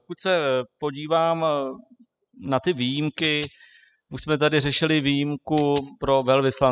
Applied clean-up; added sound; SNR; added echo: classical method spectral subtraction.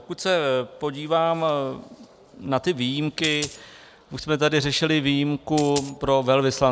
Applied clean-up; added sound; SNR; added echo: none; Coin (dropping); 12 dB; none.